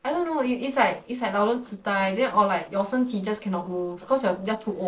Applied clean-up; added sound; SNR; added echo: neural separator model SepFormer DNS4.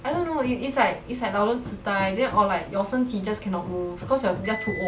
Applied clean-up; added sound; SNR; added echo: none; Microwave oven + Hammer; 14 dB; none.